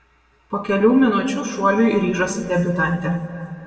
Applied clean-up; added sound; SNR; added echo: none; none; none; reverberation time 1.9 s.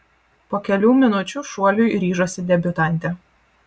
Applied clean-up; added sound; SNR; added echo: none; none; none; none.